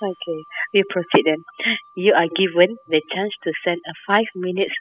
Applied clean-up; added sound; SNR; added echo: classical method spectral subtraction.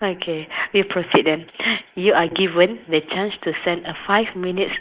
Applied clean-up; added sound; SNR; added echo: neural mask model Resemble Enhance denoiser.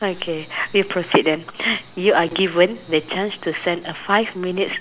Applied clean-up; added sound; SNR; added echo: none; none; none; none.